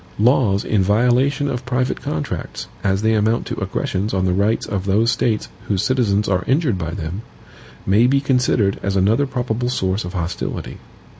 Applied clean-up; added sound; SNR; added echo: none; none; none; none.